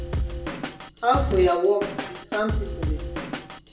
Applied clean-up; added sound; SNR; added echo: none; Drum kit; 3 dB; reverberation time 0.7 s.